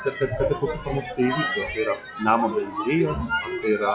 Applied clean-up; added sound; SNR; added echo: classical method WPE with log-MMSE.